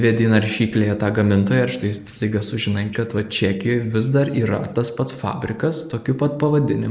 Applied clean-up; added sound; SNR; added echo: neural mask model Resemble Enhance denoiser.